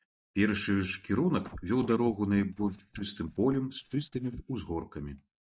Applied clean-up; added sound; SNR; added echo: neural mask model DeepFilterNet 3.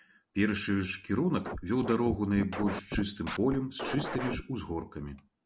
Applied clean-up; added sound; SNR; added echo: none; Scratching (performance technique); 7 dB; none.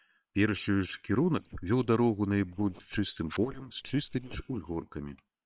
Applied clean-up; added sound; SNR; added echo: neural separator model SepFormer WHAM!.